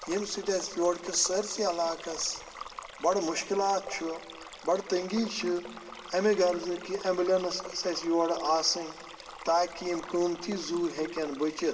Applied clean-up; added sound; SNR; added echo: none; Stream; 15 dB; reverberation time 2.0 s.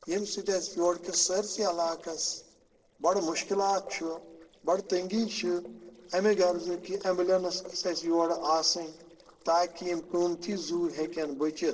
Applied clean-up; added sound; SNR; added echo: neural separator model SepFormer DNS4.